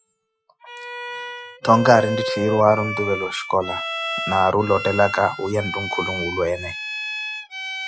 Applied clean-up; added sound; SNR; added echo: classical method Wiener filter.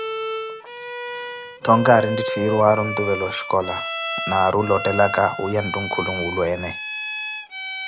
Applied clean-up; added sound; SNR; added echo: none; Bowed string instrument; 7 dB; none.